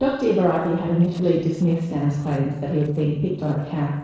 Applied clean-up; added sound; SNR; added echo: neural separator model SepFormer DNS4.